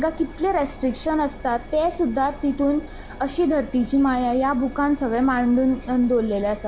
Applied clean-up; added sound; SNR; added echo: none; Engine; 15 dB; none.